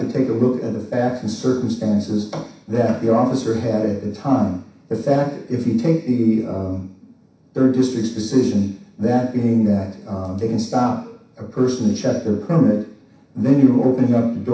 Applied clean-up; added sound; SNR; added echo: none; none; none; reverberation time 0.7 s.